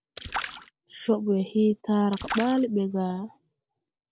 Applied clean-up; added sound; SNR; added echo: none; Splash, splatter; 13 dB; none.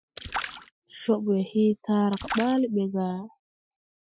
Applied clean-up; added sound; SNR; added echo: classical method Wiener filter.